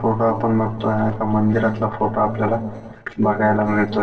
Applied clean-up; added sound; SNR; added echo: neural separator model SepFormer DNS4.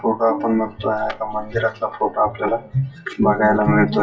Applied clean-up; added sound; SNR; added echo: classical method WPE with log-MMSE.